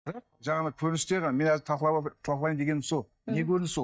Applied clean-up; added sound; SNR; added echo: neural mask model DeepFilterNet 3.